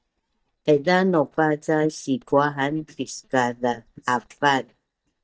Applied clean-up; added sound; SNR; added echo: neural mask model DeepFilterNet 3.